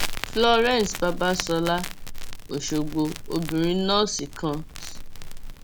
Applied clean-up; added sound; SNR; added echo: none; Crackle; 6 dB; none.